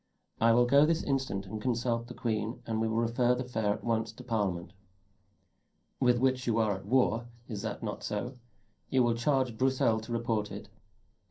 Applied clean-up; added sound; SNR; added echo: none; none; none; reverberation time 0.3 s.